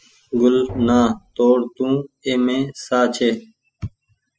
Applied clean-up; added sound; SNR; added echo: classical method spectral subtraction.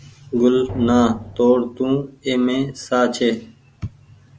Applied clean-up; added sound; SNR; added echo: none; Drum; 14 dB; none.